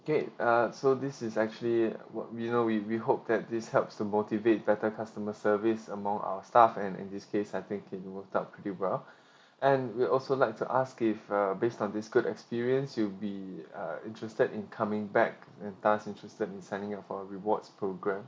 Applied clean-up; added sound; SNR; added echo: none; none; none; none.